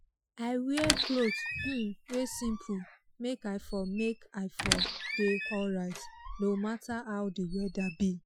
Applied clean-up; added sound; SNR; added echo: classical method Wiener filter.